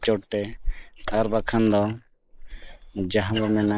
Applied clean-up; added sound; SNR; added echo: neural mask model Resemble Enhance denoiser.